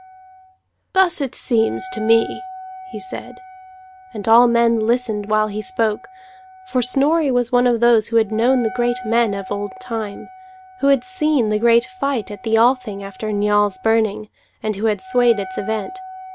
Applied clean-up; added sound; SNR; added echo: none; Wind instrument, woodwind instrument; 17 dB; none.